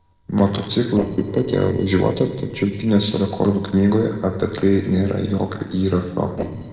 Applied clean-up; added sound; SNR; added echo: neural separator model SepFormer DNS4.